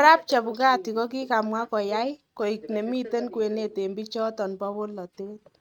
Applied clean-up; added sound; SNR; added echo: neural mask model RNNoise.